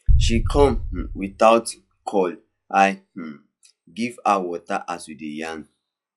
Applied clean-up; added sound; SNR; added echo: classical method log-MMSE.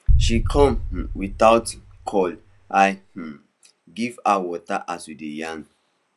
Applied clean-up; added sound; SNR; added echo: none; Boom; 0 dB; none.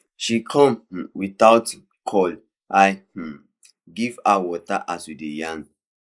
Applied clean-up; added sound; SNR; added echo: neural mask model Resemble Enhance denoiser.